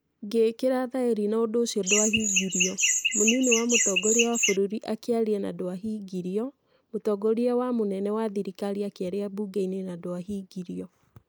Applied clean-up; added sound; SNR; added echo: neural mask model Resemble Enhance denoiser.